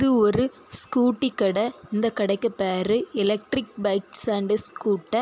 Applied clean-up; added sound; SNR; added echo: none; none; none; none.